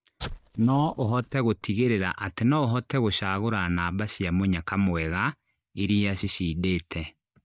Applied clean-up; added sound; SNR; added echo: neural mask model DeepFilterNet 3.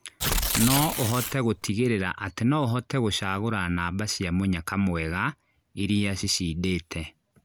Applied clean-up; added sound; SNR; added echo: none; Tearing; 1 dB; none.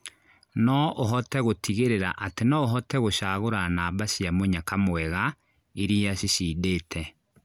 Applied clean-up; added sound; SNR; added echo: none; none; none; none.